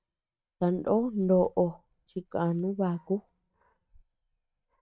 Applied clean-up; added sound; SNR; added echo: neural mask model RNNoise.